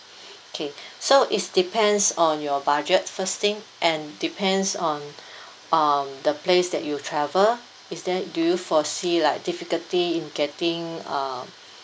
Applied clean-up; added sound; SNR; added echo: none; none; none; none.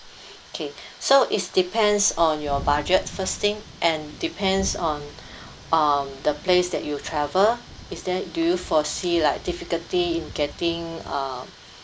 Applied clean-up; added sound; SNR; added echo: none; Thunderstorm; 16 dB; none.